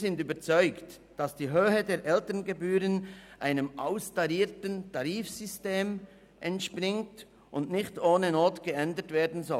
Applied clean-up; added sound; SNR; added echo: none; none; none; none.